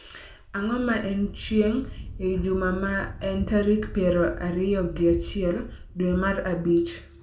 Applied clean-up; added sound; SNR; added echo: none; Wind; 13 dB; reverberation time 0.9 s.